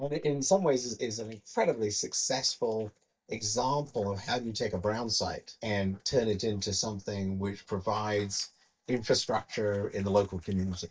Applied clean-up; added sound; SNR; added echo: neural mask model DeepFilterNet 3.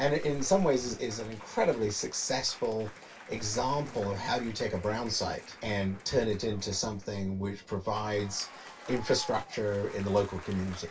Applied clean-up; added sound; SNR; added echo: none; Applause / Crowd / Cheering; 18 dB; reverberation time 0.2 s.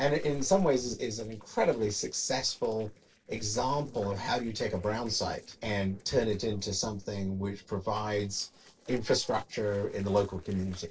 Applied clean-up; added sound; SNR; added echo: neural separator model SepFormer DNS4.